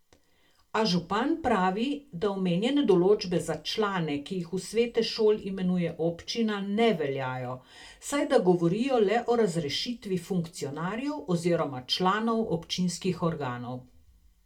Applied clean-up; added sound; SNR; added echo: none; none; none; reverberation time 0.2 s.